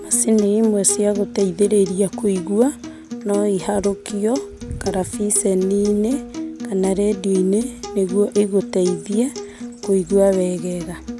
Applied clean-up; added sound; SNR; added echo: none; Acoustic guitar; 12 dB; none.